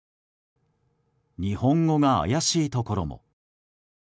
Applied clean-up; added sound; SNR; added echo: none; none; none; none.